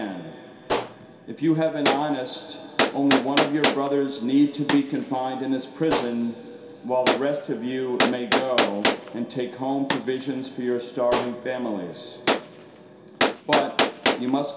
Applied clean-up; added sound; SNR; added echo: none; Gunshot, gunfire; 2 dB; reverberation time 0.7 s.